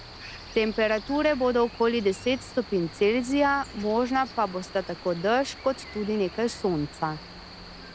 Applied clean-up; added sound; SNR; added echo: none; Cricket; 16 dB; none.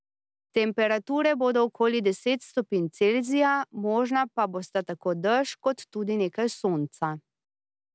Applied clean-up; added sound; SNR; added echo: none; none; none; none.